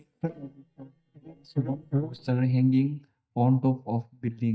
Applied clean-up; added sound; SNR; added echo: neural mask model DeepFilterNet 3.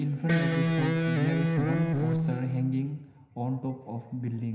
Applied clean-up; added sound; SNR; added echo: none; Electric guitar; -4 dB; reverberation time 0.9 s.